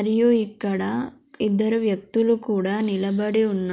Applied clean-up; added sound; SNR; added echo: none; none; none; none.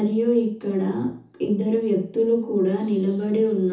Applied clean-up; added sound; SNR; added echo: none; none; none; reverberation time 0.6 s.